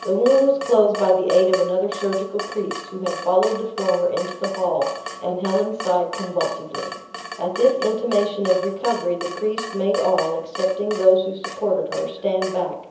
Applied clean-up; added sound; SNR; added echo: none; Drip / Water tap, faucet; 12 dB; reverberation time 0.7 s.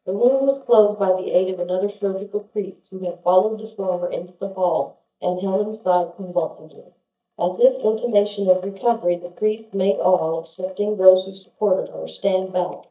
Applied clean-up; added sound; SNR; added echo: neural mask model DeepFilterNet 3.